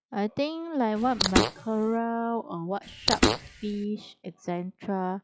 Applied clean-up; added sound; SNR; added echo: classical method log-MMSE.